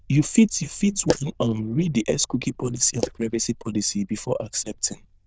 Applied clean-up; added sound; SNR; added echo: neural diffusion model UNIVERSE++.